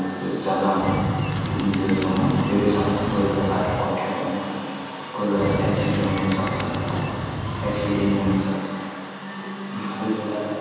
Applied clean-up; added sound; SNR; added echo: none; Bird; 3 dB; reverberation time 2.1 s.